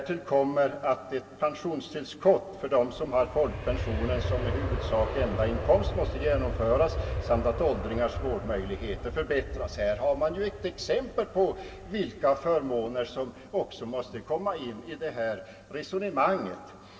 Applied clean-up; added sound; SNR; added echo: none; Aircraft; 7 dB; reverberation time 1.6 s.